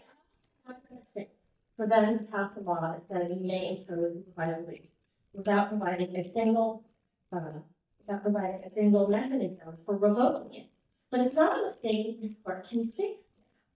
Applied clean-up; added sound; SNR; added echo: neural mask model DeepFilterNet 3.